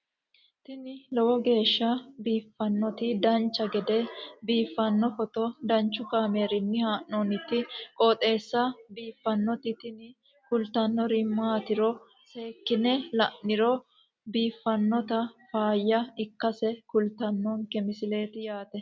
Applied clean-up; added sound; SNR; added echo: none; none; none; none.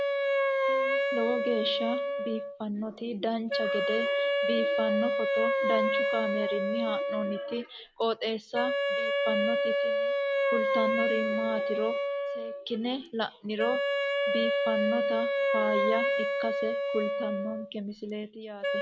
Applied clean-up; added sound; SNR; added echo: none; Wind instrument, woodwind instrument; -5 dB; none.